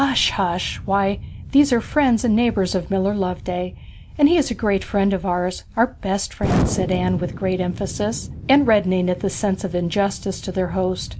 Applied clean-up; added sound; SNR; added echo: none; Explosion; 10 dB; none.